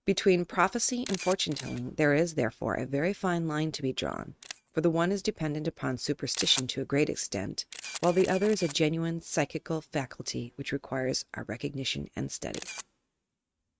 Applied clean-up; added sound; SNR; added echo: neural mask model RNNoise.